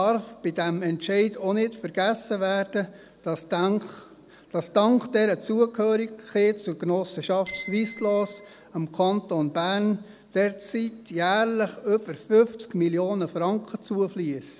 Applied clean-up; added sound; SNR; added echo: none; Bicycle bell; 10 dB; none.